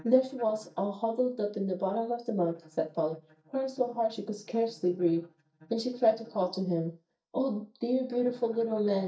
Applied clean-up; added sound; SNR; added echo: neural mask model DeepFilterNet 3.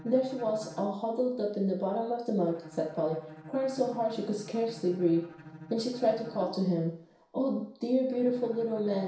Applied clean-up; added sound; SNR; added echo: none; Bowed string instrument; 19 dB; reverberation time 0.6 s.